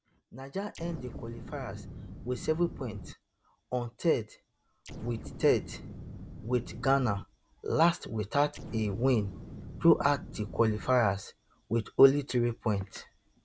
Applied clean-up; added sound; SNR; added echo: none; Explosion; 12 dB; none.